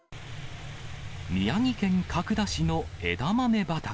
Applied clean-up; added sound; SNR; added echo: none; none; none; none.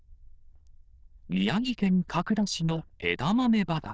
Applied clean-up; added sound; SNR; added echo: neural diffusion model UNIVERSE++.